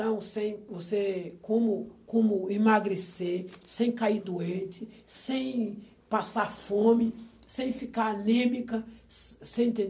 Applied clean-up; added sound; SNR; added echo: none; none; none; none.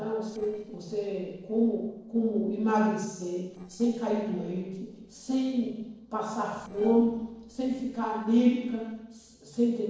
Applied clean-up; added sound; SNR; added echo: neural separator model SepFormer DNS4.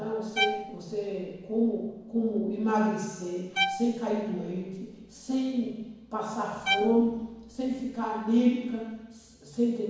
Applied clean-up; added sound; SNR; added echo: none; Bowed string instrument; 7 dB; reverberation time 1.1 s.